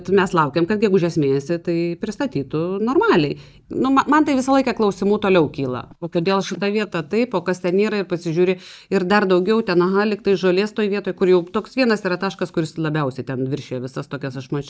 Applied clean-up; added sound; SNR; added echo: neural mask model DeepFilterNet 3.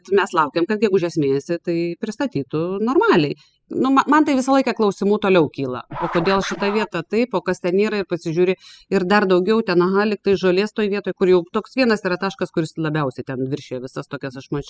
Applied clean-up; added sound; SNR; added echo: classical method spectral subtraction.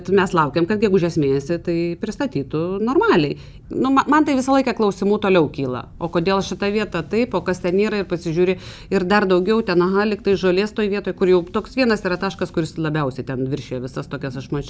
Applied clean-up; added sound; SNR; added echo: none; none; none; none.